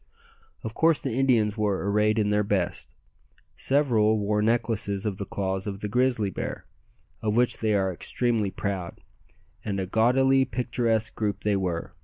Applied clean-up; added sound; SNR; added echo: none; none; none; none.